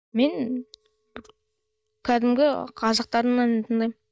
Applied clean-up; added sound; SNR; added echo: neural mask model DeepFilterNet 3.